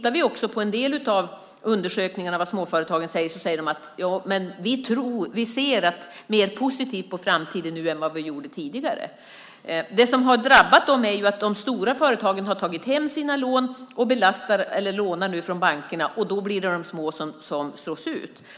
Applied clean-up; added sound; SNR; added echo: none; none; none; none.